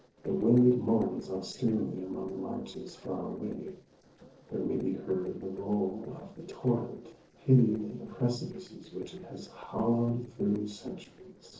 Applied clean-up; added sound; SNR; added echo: neural separator model SepFormer DNS4.